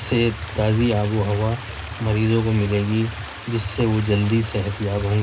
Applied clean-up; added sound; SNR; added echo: none; Stream; 15 dB; reverberation time 0.2 s.